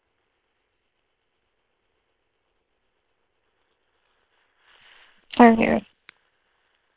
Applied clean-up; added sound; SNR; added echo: neural separator model SepFormer WHAM!.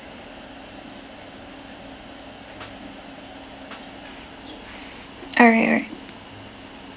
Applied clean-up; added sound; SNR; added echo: none; none; none; none.